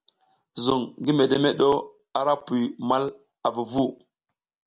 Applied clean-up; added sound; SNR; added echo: none; none; none; none.